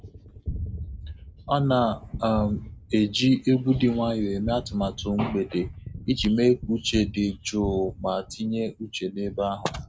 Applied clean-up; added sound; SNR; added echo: none; Gunshot, gunfire; 12 dB; none.